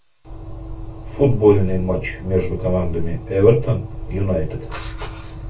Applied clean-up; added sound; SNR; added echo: none; none; none; reverberation time 0.2 s.